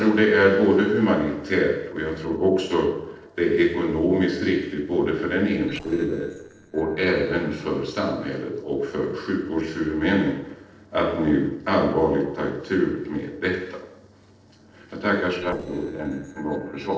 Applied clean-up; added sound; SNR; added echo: neural separator model SepFormer DNS4.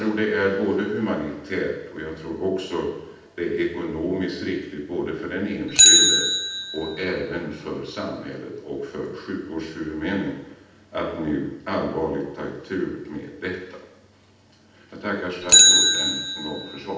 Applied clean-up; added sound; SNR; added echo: none; Bicycle; -3 dB; reverberation time 0.8 s.